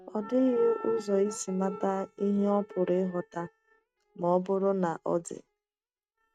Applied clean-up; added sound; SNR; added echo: neural mask model RNNoise.